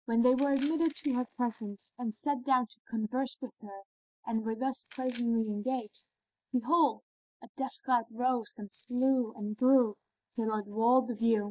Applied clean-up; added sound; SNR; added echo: neural mask model DeepFilterNet 3.